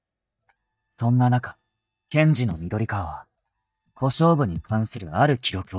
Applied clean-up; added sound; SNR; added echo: neural mask model DeepFilterNet 3.